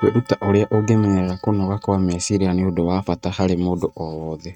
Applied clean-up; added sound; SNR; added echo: neural mask model RNNoise.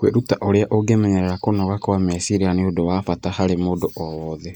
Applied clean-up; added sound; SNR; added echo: neural mask model Resemble Enhance denoiser.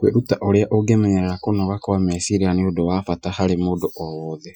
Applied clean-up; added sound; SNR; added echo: classical method Wiener filter.